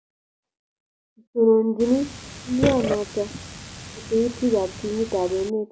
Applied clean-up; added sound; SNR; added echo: none; Burping, eructation; 8 dB; none.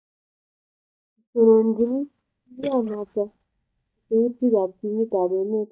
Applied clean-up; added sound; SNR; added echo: neural mask model DeepFilterNet 3.